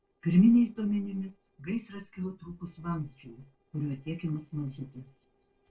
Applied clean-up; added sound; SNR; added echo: neural separator model SepFormer DNS4.